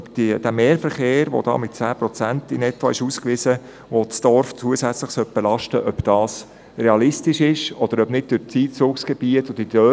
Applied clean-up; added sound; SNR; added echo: none; none; none; none.